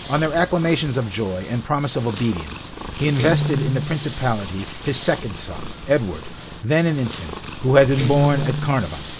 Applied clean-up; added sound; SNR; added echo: none; Guitar + Purr; 7 dB; none.